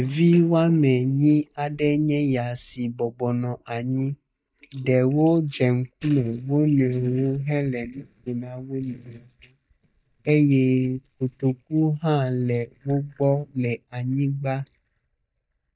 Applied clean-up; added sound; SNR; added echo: neural mask model DeepFilterNet 3.